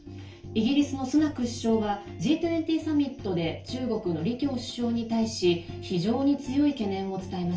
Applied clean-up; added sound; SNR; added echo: none; none; none; reverberation time 0.3 s.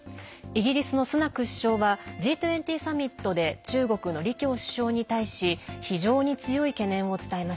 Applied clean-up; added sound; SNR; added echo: none; none; none; none.